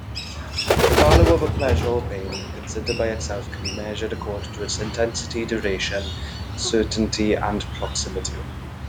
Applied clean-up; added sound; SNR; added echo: none; Bird; -1 dB; none.